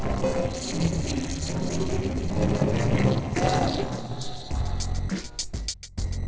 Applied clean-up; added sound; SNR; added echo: neural separator model SepFormer DNS4.